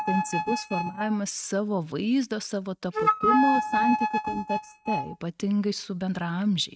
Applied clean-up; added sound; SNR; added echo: neural mask model RNNoise.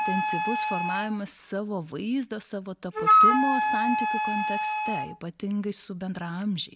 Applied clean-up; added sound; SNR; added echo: none; Wind instrument, woodwind instrument; -4 dB; none.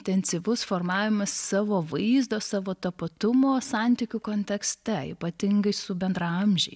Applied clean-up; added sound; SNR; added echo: none; none; none; none.